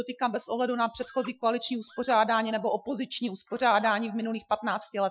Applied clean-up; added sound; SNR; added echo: classical method Wiener filter.